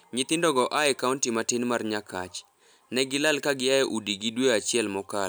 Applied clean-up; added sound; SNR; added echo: none; none; none; none.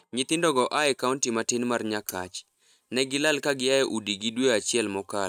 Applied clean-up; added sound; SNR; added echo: neural mask model RNNoise.